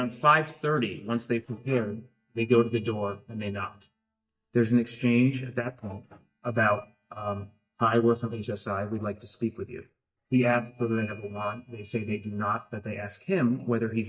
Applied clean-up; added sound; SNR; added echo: neural mask model DeepFilterNet 3.